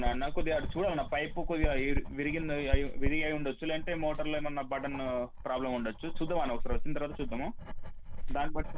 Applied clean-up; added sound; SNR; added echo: none; Writing; -2 dB; none.